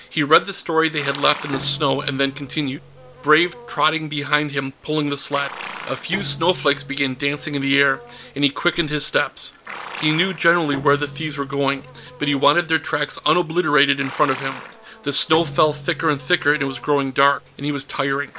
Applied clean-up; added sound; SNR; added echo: none; Livestock, farm animals, working animals + Bowed string instrument; 16 dB; none.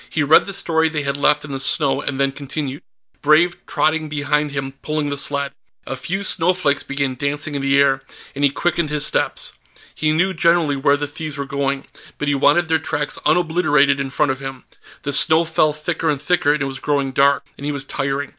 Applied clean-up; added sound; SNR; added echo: none; none; none; none.